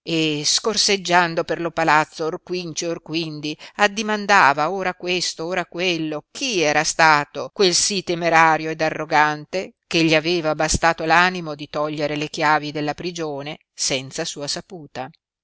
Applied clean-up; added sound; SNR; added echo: none; none; none; none.